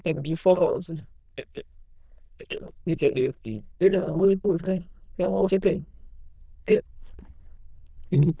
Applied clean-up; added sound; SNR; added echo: neural diffusion model UNIVERSE++.